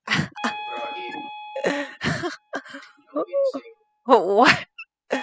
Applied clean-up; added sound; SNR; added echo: classical method spectral subtraction.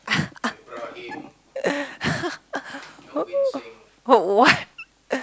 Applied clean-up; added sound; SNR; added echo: none; none; none; none.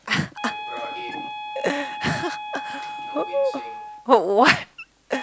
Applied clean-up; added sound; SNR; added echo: none; Wind instrument, woodwind instrument; 10 dB; none.